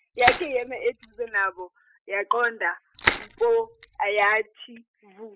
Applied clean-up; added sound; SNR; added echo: classical method spectral subtraction.